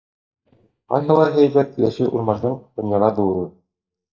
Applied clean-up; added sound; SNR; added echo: neural mask model DeepFilterNet 3.